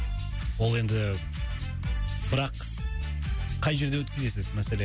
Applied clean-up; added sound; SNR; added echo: none; none; none; none.